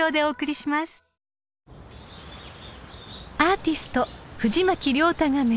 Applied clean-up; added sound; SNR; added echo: none; none; none; none.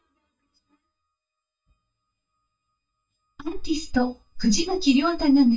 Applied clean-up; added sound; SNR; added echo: neural mask model DeepFilterNet 3.